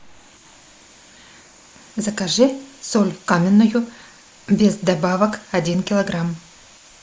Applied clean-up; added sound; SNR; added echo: neural mask model Resemble Enhance denoiser.